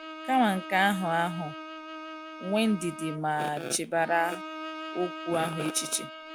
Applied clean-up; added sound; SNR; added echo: none; Bowed string instrument; 11 dB; none.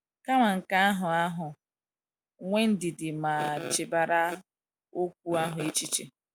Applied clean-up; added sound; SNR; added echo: none; none; none; none.